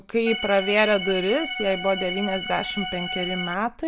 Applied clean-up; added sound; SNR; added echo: none; Organ; 5 dB; none.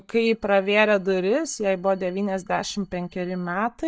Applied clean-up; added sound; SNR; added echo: neural mask model DeepFilterNet 3.